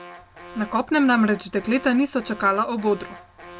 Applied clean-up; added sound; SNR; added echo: none; Alarm; 19 dB; none.